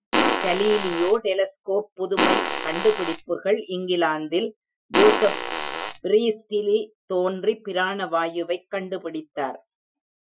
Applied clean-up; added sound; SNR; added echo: classical method Wiener filter.